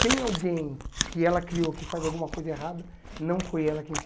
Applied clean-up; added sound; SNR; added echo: none; Chewing, mastication; 5 dB; none.